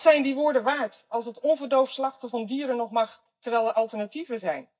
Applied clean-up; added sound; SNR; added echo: neural mask model DeepFilterNet 3.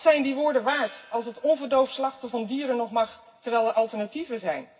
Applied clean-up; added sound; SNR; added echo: none; Gong; 15 dB; reverberation time 0.4 s.